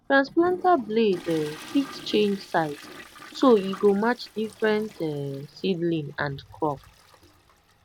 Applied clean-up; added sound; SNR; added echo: none; Toilet flush; 20 dB; none.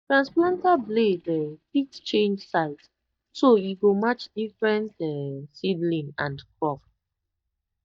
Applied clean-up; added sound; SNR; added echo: neural mask model DeepFilterNet 3.